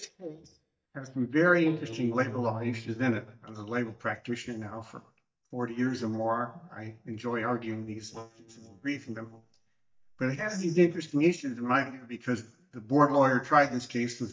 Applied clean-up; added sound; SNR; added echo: neural mask model DeepFilterNet 3.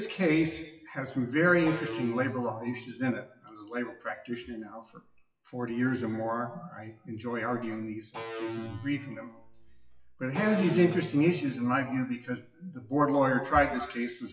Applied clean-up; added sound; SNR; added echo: classical method WPE with log-MMSE.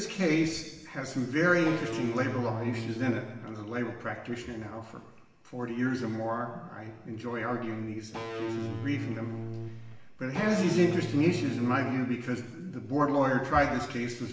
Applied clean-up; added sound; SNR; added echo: none; Electric guitar / Bass guitar; 6 dB; reverberation time 1.0 s.